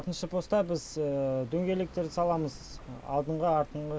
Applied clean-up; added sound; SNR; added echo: none; Rain; 20 dB; none.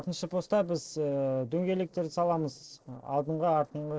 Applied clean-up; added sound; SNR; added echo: neural separator model SepFormer DNS4.